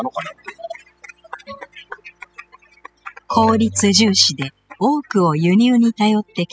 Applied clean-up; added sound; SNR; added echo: classical method spectral subtraction.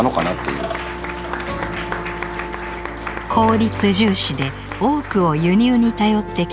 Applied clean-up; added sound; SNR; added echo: none; Bowed string instrument + Applause / Crowd; 10 dB; none.